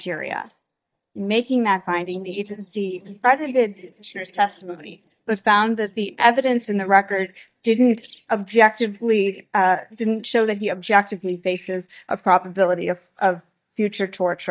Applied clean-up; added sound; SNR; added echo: neural mask model DeepFilterNet 3.